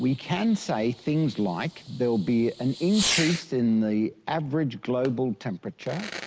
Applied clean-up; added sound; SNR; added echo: none; Fireworks; 11 dB; none.